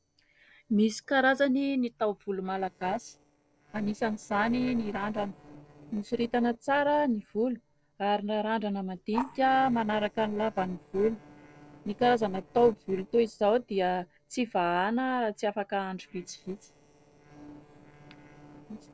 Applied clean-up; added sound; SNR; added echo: neural separator model SepFormer DNS4.